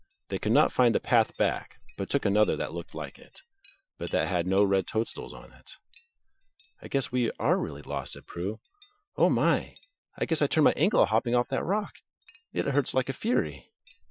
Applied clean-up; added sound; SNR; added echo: classical method Wiener filter.